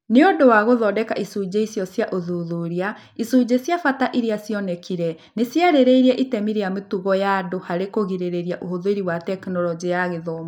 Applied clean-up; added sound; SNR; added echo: none; none; none; none.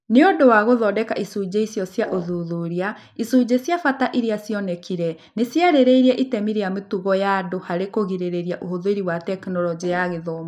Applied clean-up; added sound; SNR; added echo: neural mask model Resemble Enhance denoiser.